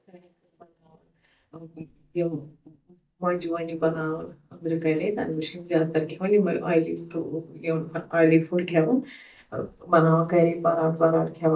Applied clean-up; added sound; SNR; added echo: neural mask model DeepFilterNet 3.